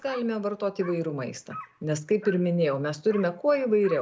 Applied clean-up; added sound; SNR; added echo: none; Dog; 19 dB; none.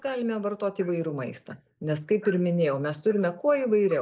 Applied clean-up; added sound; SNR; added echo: neural mask model Resemble Enhance denoiser.